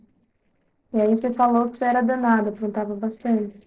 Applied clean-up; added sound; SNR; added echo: neural separator model SepFormer DNS4.